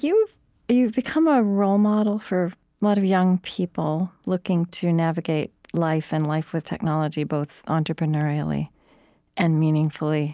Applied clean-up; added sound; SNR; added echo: none; none; none; none.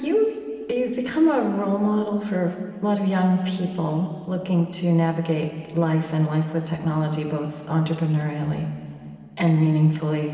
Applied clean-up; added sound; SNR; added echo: none; none; none; reverberation time 2.4 s.